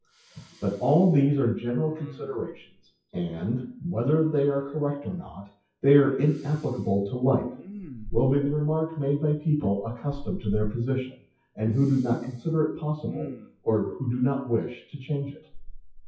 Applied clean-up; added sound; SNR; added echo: classical method WPE with log-MMSE.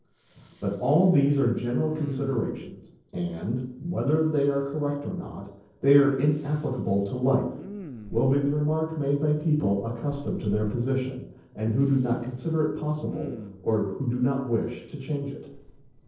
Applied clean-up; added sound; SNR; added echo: neural separator model SepFormer DNS4.